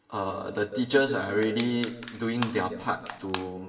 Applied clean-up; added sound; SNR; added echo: none; Crushing; 13 dB; reverberation time 1.4 s.